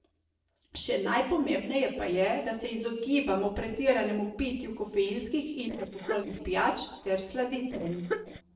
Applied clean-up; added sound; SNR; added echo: neural separator model SepFormer DNS4.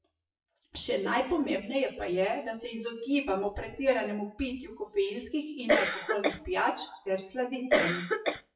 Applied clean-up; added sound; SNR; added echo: classical method WPE with log-MMSE.